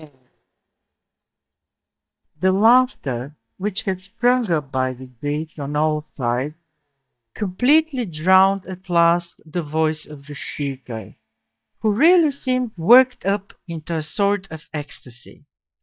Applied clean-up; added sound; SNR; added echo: neural mask model DeepFilterNet 3.